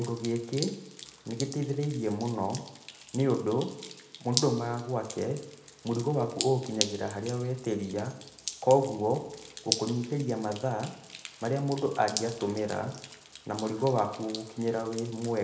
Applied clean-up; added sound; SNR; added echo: none; Drip; 11 dB; reverberation time 0.8 s.